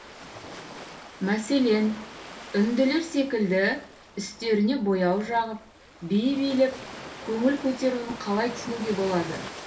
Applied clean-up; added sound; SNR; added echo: none; Ocean; 15 dB; reverberation time 0.2 s.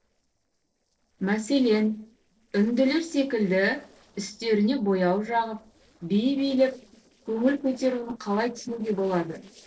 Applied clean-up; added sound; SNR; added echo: neural separator model SepFormer DNS4.